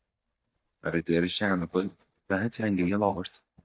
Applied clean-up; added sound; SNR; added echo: neural mask model DeepFilterNet 3.